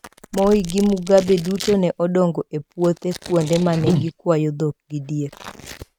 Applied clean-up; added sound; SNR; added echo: neural mask model RNNoise.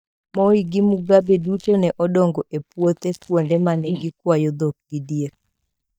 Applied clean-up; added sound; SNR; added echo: neural mask model DeepFilterNet 3.